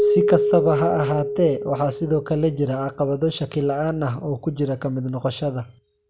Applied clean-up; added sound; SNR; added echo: none; Keyboard (musical); 4 dB; none.